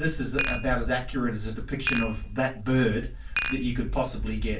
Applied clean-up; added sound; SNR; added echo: none; Dishes, pots, and pans; 8 dB; reverberation time 0.2 s.